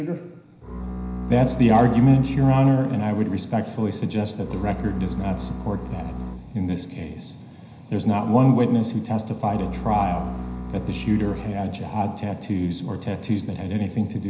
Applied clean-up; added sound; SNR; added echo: none; Bowed string instrument; 10 dB; reverberation time 0.9 s.